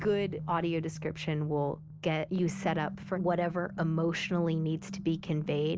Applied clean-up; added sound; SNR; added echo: none; none; none; none.